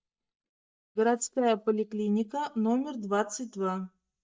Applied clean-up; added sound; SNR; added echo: neural mask model DeepFilterNet 3.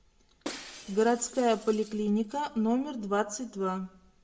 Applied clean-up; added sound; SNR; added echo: none; Shatter; 17 dB; reverberation time 0.5 s.